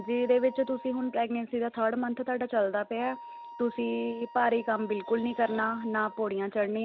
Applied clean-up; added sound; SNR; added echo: none; Wind instrument, woodwind instrument; 18 dB; none.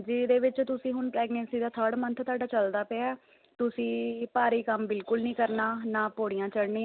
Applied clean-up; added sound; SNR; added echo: none; none; none; none.